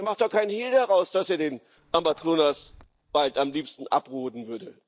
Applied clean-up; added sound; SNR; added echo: neural mask model DeepFilterNet 3.